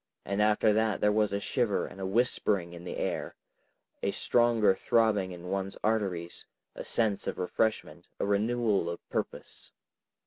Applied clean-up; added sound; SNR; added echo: none; none; none; none.